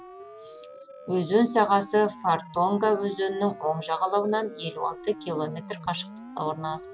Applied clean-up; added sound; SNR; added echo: none; Siren; 16 dB; none.